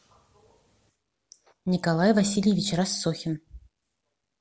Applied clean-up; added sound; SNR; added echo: none; none; none; none.